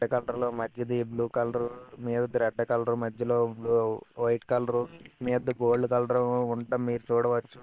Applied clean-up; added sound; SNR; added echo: neural separator model SepFormer WHAM!.